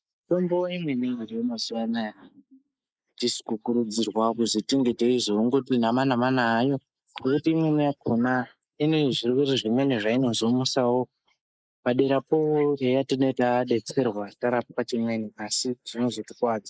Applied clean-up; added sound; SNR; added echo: neural mask model Resemble Enhance denoiser.